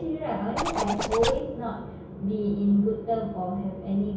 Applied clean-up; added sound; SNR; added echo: none; Zipper (clothing); 3 dB; reverberation time 0.9 s.